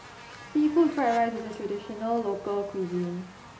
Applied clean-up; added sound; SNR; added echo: none; Buzz; 18 dB; none.